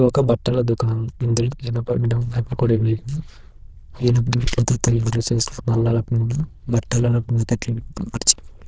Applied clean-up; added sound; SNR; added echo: neural diffusion model UNIVERSE++.